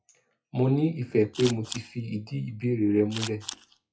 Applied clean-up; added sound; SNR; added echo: classical method WPE with log-MMSE.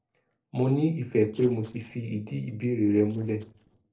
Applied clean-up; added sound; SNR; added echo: neural separator model SepFormer DNS4.